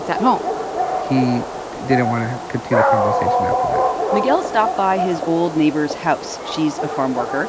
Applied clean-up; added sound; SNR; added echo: none; Dog; 1 dB; none.